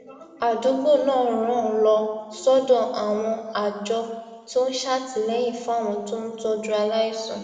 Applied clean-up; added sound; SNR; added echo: none; none; none; reverberation time 1.5 s.